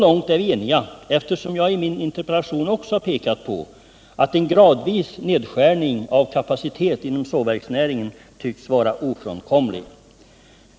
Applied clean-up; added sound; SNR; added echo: none; none; none; none.